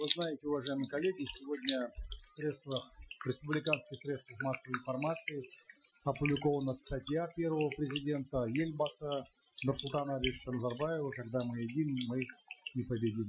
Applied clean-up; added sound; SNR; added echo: classical method Wiener filter.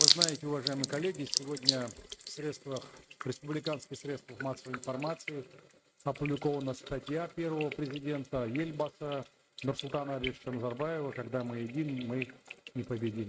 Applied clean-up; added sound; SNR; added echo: neural mask model RNNoise.